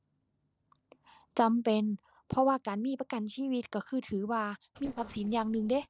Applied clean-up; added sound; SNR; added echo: neural separator model SepFormer DNS4.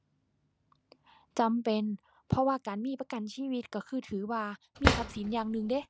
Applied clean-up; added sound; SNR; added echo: none; Drawer open or close; -2 dB; none.